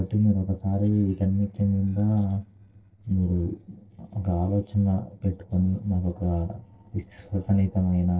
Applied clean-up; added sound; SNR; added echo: neural separator model SepFormer DNS4.